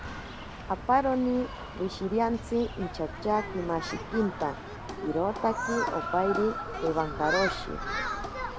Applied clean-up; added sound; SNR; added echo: none; Human group actions; 5 dB; none.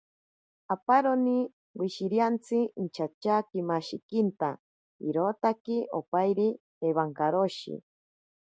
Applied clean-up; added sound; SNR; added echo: none; none; none; none.